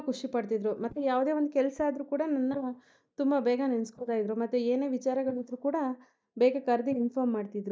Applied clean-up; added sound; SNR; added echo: neural mask model DeepFilterNet 3.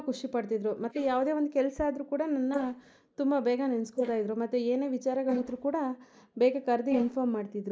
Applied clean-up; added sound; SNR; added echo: neural mask model Resemble Enhance denoiser.